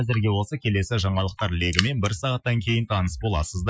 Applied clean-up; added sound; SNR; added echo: classical method Wiener filter.